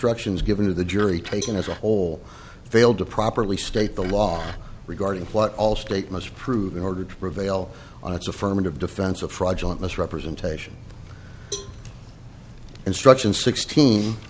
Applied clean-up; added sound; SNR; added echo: none; Cowbell + Glass; 19 dB; none.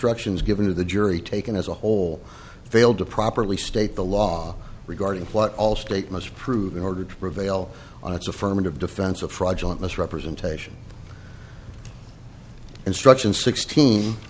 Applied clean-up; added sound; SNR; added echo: none; none; none; none.